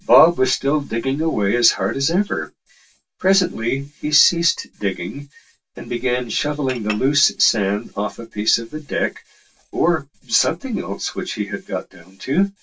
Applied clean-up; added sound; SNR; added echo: none; Chink, clink; 14 dB; reverberation time 0.1 s.